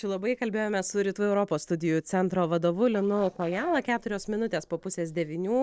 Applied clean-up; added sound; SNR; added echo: neural separator model SepFormer DNS4.